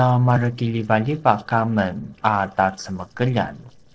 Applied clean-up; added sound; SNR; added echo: neural separator model SepFormer DNS4.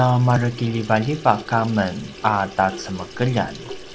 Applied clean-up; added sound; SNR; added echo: none; Sink (filling or washing) / Water tap, faucet; 15 dB; none.